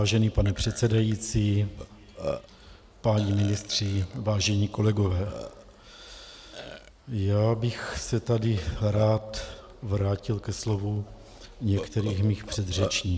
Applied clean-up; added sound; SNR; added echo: none; Burping, eructation; 15 dB; none.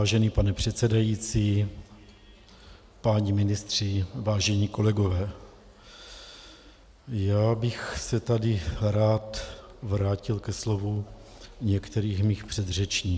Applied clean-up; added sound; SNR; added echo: none; none; none; none.